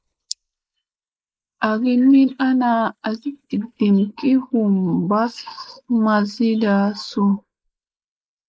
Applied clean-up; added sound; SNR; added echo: neural mask model Resemble Enhance denoiser.